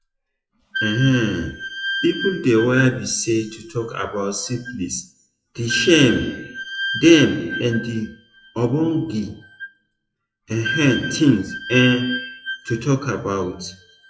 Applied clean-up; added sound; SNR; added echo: classical method WPE with log-MMSE.